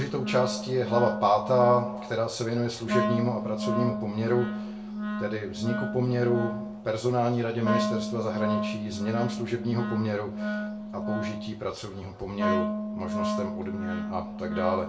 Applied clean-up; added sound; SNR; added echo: none; Wind instrument, woodwind instrument; 3 dB; reverberation time 0.3 s.